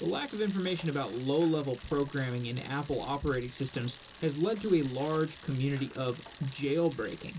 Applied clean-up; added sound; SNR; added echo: none; Bicycle; 19 dB; reverberation time 0.2 s.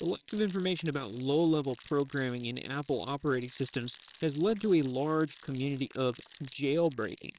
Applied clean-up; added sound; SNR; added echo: neural separator model SepFormer WHAMR!.